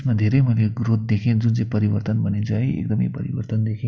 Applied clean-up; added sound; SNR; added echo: none; none; none; none.